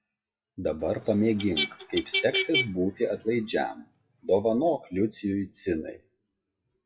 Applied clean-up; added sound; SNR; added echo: classical method WPE with log-MMSE.